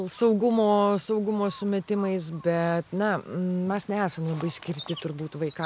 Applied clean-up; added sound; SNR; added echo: none; Bird; 20 dB; none.